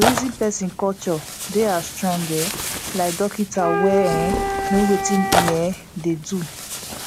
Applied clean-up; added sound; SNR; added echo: none; Tearing + Wind instrument, woodwind instrument; 2 dB; none.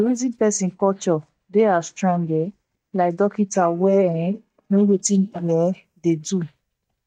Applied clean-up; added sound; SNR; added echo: neural mask model DeepFilterNet 3.